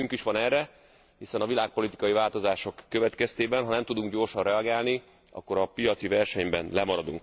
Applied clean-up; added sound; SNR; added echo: none; none; none; none.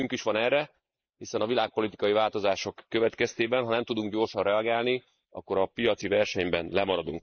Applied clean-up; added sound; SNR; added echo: neural mask model Resemble Enhance denoiser.